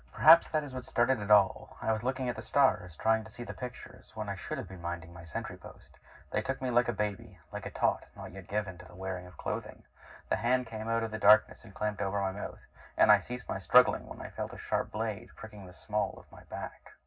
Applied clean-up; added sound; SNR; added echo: none; none; none; reverberation time 0.4 s.